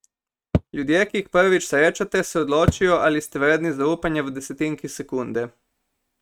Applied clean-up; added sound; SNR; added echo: neural mask model RNNoise.